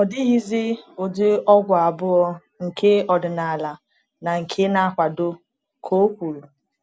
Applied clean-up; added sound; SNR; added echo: none; none; none; none.